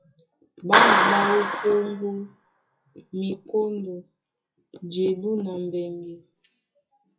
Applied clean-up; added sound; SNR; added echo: classical method WPE with log-MMSE.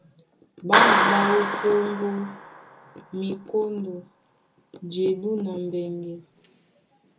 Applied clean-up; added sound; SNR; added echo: none; Clapping; 0 dB; reverberation time 0.2 s.